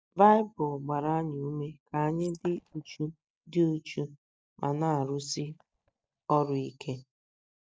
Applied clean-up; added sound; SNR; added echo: neural mask model DeepFilterNet 3.